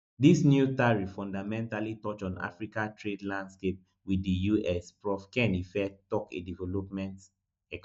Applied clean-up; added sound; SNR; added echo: neural mask model DeepFilterNet 3.